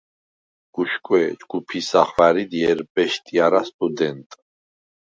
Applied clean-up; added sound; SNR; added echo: none; none; none; none.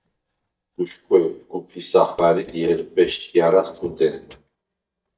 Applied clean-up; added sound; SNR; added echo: neural mask model DeepFilterNet 3.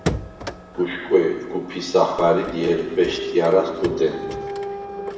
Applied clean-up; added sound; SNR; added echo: none; Printer; 9 dB; reverberation time 1.0 s.